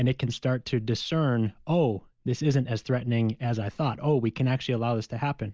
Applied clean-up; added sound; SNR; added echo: none; none; none; none.